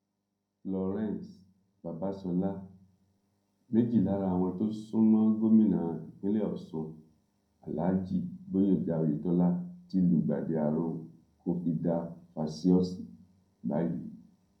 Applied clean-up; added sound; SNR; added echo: none; none; none; reverberation time 0.6 s.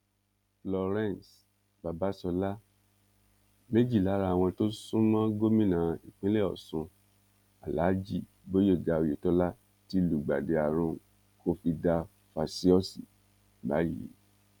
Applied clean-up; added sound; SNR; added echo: none; none; none; none.